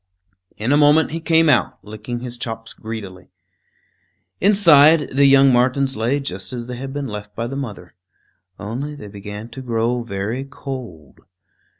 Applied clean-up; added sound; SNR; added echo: none; none; none; none.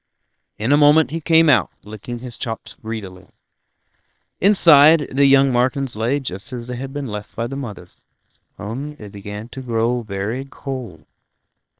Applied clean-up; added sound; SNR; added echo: neural separator model SepFormer WHAM!.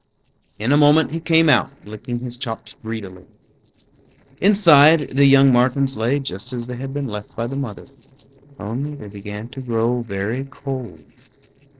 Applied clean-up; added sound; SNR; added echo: neural separator model SepFormer DNS4.